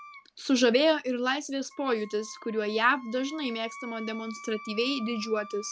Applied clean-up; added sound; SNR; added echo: none; Wind instrument, woodwind instrument; 18 dB; none.